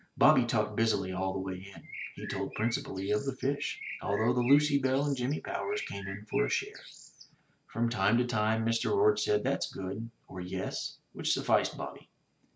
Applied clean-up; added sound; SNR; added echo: none; Bird; 13 dB; none.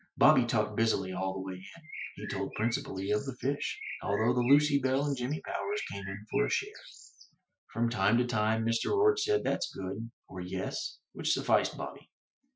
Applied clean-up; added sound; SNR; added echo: classical method Wiener filter.